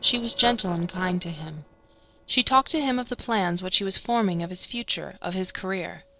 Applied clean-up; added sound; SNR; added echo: neural separator model SepFormer DNS4.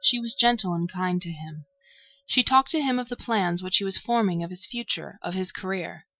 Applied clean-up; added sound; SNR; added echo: classical method Wiener filter.